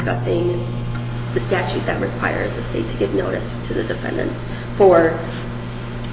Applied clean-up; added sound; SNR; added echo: none; Microwave oven; 6 dB; none.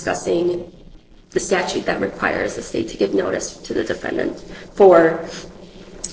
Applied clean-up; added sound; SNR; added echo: neural separator model SepFormer DNS4.